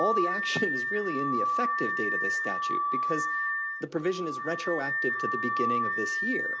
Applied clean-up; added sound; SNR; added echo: none; Alarm / Car; -3 dB; none.